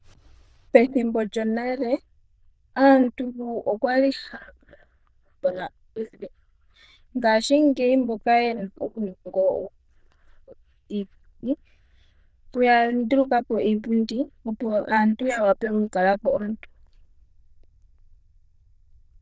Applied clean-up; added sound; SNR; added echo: neural diffusion model UNIVERSE++.